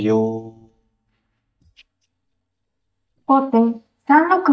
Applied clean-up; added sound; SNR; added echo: neural mask model DeepFilterNet 3.